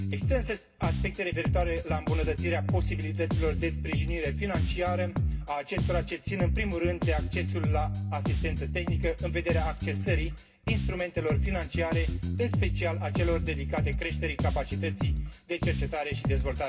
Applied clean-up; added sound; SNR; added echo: none; Bass guitar; -4 dB; reverberation time 0.2 s.